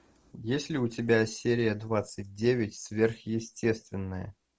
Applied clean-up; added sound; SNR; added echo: none; none; none; none.